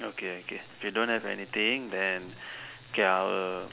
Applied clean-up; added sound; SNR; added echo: none; none; none; none.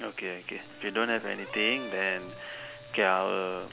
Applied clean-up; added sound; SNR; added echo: none; Brass instrument; 14 dB; none.